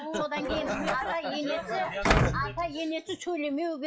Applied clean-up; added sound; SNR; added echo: classical method log-MMSE.